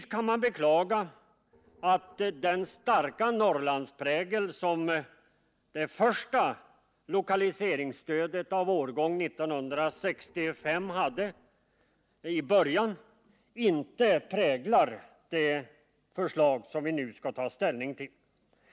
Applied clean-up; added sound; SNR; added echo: neural separator model SepFormer DNS4.